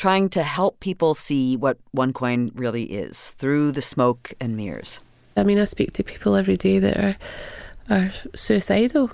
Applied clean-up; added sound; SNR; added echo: none; none; none; none.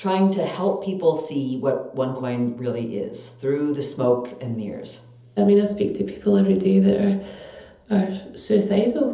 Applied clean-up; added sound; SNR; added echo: none; none; none; reverberation time 0.7 s.